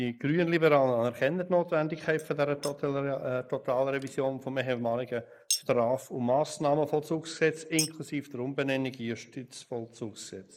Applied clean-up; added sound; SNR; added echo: neural mask model Resemble Enhance denoiser.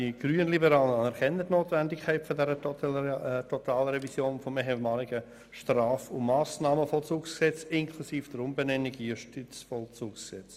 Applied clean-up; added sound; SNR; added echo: none; none; none; none.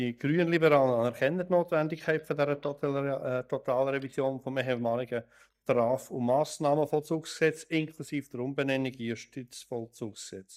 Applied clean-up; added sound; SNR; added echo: neural mask model DeepFilterNet 3.